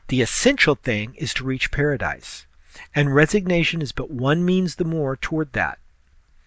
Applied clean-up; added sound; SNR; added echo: none; none; none; none.